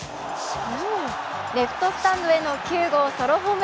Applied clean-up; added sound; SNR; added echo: none; none; none; none.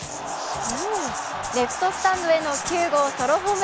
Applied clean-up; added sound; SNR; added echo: none; Rattle (instrument); 12 dB; none.